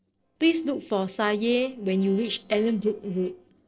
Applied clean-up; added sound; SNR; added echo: neural separator model SepFormer DNS4.